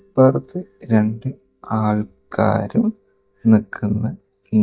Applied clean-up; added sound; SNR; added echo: neural mask model DeepFilterNet 3.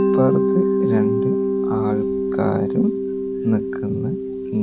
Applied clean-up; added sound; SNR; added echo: none; Mallet percussion; -3 dB; none.